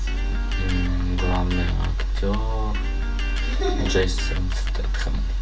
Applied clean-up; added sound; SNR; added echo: none; Electric guitar; 15 dB; reverberation time 0.2 s.